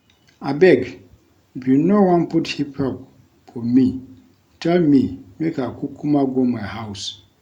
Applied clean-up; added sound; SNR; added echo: none; none; none; none.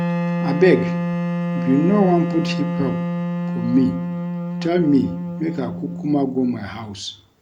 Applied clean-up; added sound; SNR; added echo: none; Wind instrument, woodwind instrument; 3 dB; none.